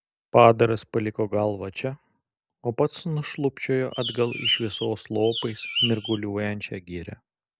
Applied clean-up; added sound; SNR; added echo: none; Bird; 5 dB; none.